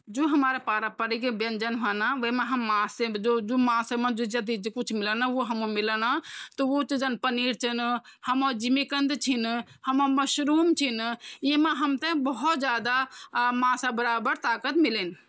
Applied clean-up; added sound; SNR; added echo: none; none; none; none.